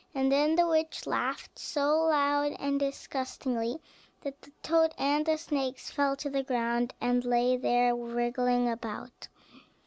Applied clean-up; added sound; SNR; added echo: none; none; none; none.